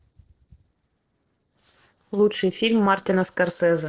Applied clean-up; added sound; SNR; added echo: neural separator model SepFormer DNS4.